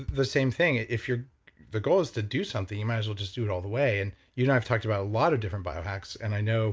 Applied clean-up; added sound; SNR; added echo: none; Bass drum; 18 dB; none.